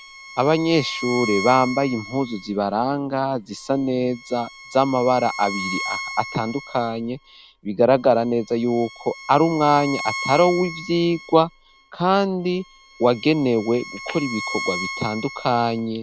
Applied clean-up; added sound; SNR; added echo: none; Bowed string instrument; 12 dB; none.